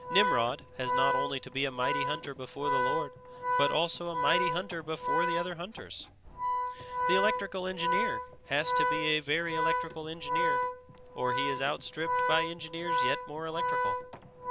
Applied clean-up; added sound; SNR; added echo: none; Organ; -2 dB; none.